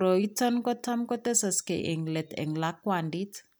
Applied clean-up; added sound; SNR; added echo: none; none; none; none.